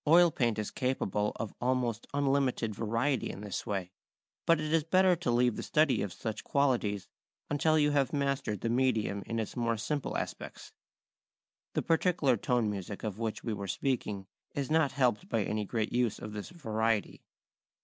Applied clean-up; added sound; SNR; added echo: none; none; none; none.